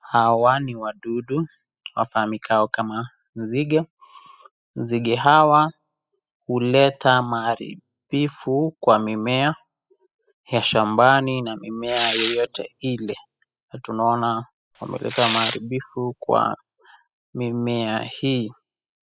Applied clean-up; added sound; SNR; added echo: classical method spectral subtraction.